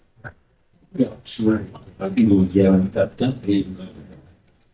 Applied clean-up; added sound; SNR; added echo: neural mask model DeepFilterNet 3.